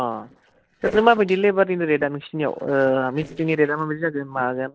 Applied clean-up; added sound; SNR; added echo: neural separator model SepFormer DNS4.